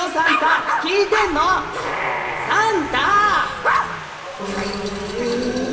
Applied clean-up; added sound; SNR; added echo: none; Wind; 14 dB; reverberation time 2.8 s.